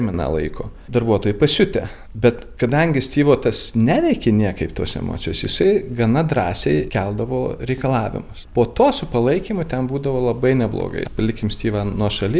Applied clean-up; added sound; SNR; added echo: none; none; none; none.